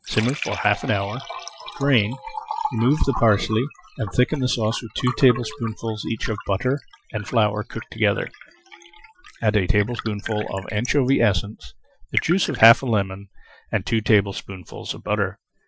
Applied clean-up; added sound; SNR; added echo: classical method Wiener filter.